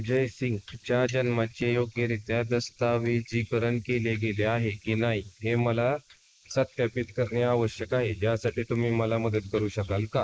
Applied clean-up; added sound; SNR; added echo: neural mask model Resemble Enhance denoiser.